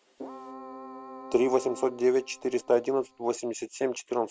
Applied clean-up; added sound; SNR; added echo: none; Keyboard (musical); 16 dB; none.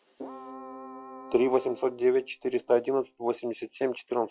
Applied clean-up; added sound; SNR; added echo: classical method log-MMSE.